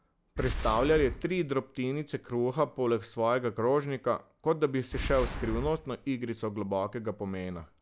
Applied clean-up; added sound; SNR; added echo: none; Boom; 9 dB; none.